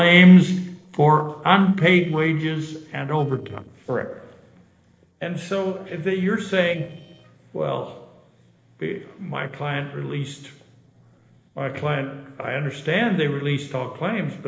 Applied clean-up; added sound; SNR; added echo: neural separator model SepFormer DNS4.